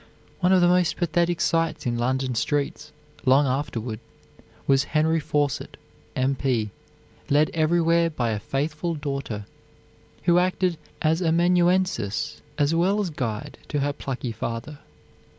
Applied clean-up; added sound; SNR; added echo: none; none; none; none.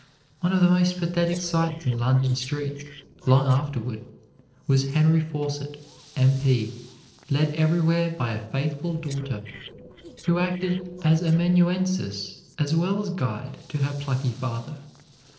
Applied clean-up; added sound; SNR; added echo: neural separator model SepFormer DNS4.